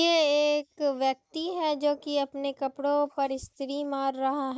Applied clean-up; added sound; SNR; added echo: neural mask model Resemble Enhance denoiser.